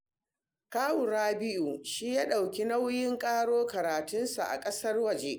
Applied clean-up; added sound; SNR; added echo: none; none; none; none.